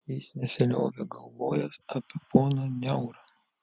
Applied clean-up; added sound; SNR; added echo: none; none; none; none.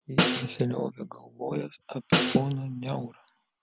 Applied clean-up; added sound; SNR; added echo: none; Snare drum; -1 dB; none.